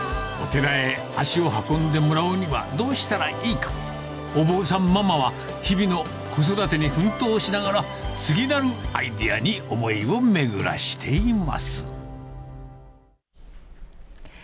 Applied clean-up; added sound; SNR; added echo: none; none; none; none.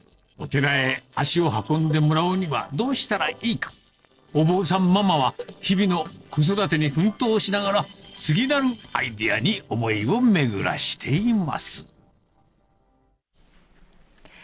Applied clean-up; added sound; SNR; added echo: neural separator model SepFormer DNS4.